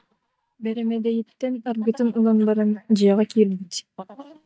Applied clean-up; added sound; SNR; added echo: neural mask model DeepFilterNet 3.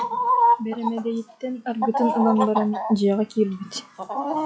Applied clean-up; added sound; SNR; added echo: classical method log-MMSE.